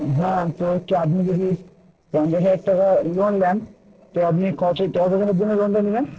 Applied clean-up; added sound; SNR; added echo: neural separator model SepFormer DNS4.